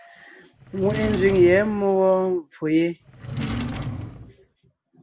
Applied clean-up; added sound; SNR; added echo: none; Drawer open or close; 8 dB; none.